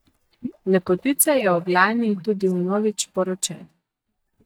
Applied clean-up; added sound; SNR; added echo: neural mask model DeepFilterNet 3.